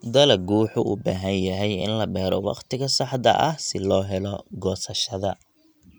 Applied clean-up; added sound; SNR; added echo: none; none; none; none.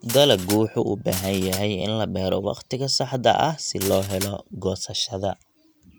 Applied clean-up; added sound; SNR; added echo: none; Glass; 11 dB; none.